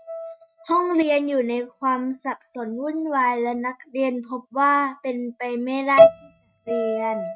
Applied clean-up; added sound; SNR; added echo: neural mask model RNNoise.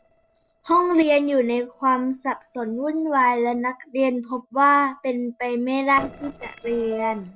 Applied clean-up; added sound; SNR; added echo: neural separator model SepFormer DNS4.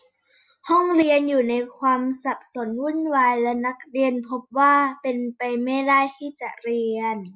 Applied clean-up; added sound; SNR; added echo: none; none; none; none.